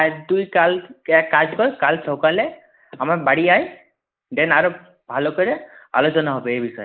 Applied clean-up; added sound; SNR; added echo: neural mask model Resemble Enhance denoiser.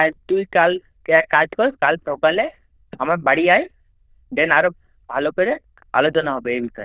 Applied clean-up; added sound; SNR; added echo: neural diffusion model UNIVERSE++.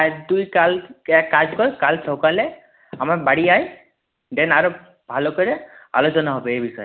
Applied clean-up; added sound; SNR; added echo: none; none; none; none.